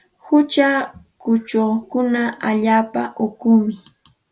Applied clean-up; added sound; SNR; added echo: none; none; none; none.